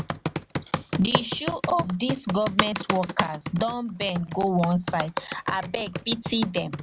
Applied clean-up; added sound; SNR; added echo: none; Computer keyboard; 3 dB; none.